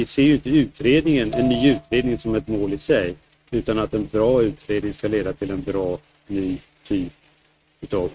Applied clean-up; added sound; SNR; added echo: neural mask model RNNoise.